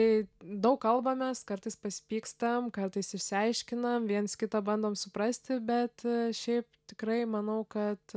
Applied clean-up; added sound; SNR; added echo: none; none; none; none.